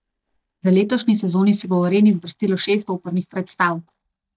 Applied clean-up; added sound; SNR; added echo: neural mask model DeepFilterNet 3.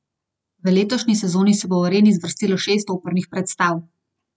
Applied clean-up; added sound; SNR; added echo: none; none; none; none.